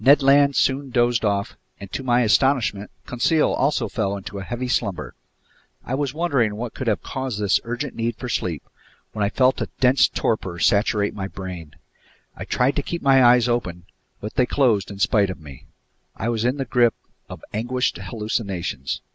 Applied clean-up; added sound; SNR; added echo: none; none; none; none.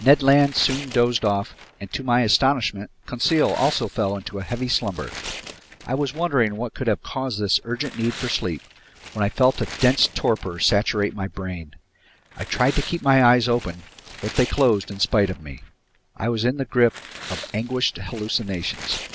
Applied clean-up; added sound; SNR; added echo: none; Tearing; 17 dB; none.